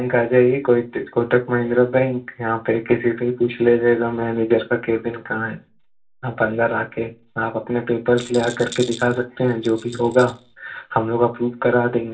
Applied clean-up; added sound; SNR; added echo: none; Rattle; 19 dB; reverberation time 0.2 s.